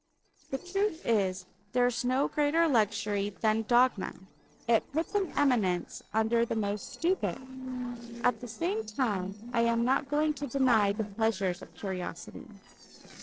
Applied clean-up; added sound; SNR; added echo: neural separator model SepFormer DNS4.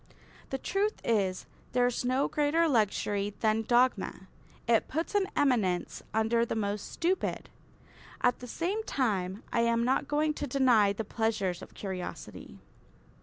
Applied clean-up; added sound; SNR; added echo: none; none; none; none.